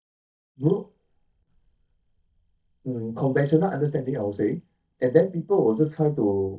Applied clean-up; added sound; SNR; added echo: neural mask model DeepFilterNet 3.